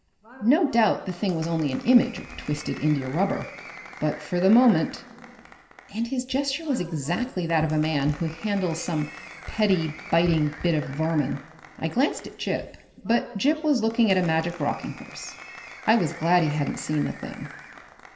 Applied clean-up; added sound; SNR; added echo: none; Applause; 19 dB; reverberation time 1.4 s.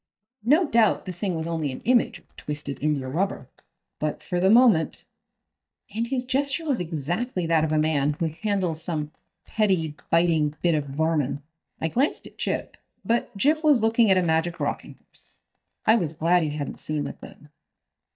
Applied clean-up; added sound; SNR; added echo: neural mask model DeepFilterNet 3.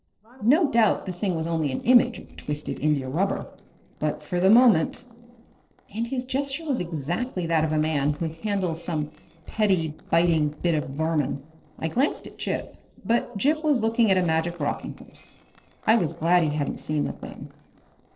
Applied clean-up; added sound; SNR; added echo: neural separator model SepFormer DNS4.